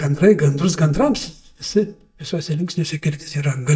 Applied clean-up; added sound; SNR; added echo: neural mask model DeepFilterNet 3.